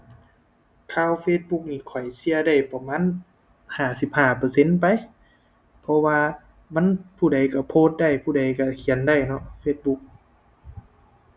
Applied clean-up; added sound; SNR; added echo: none; none; none; none.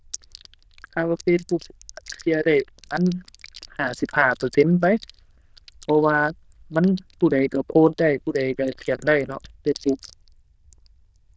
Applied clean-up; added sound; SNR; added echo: neural diffusion model UNIVERSE++.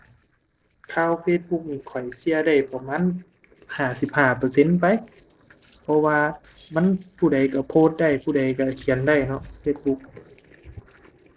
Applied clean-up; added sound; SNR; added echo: neural separator model SepFormer DNS4.